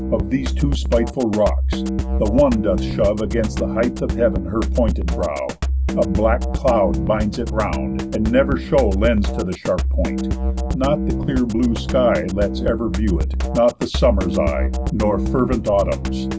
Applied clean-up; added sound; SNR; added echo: none; Drum kit; 1 dB; none.